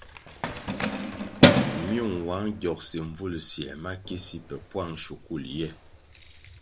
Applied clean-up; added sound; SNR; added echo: none; Keys jangling; -5 dB; none.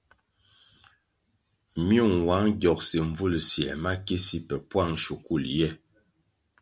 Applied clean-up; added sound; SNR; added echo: none; none; none; none.